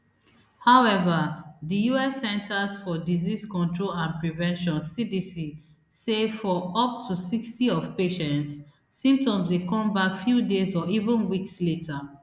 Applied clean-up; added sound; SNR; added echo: none; none; none; none.